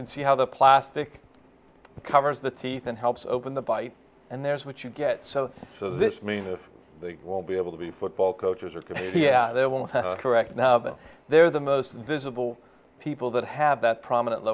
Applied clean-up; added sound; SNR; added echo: none; none; none; none.